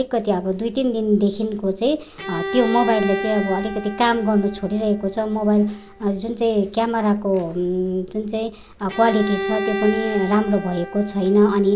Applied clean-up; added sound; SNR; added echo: none; Bowed string instrument; 11 dB; none.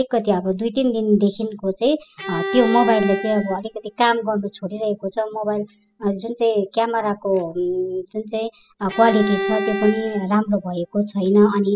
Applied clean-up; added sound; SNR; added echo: classical method spectral subtraction.